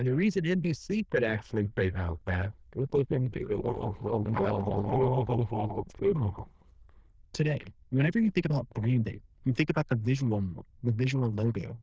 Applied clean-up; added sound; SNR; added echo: neural diffusion model UNIVERSE++.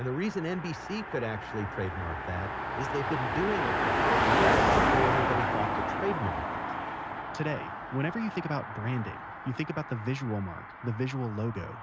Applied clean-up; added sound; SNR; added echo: none; Car passing by; -3 dB; none.